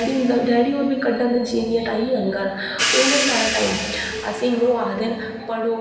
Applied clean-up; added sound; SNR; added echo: none; Hi-hat; 7 dB; reverberation time 1.3 s.